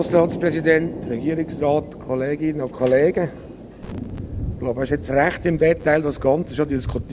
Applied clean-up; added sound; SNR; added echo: none; Thunder; 11 dB; none.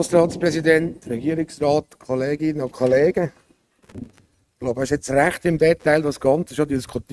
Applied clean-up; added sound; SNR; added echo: neural mask model RNNoise.